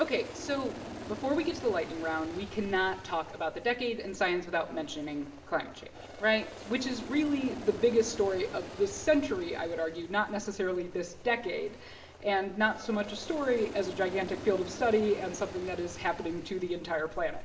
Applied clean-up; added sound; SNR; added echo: none; Aircraft; 14 dB; reverberation time 0.6 s.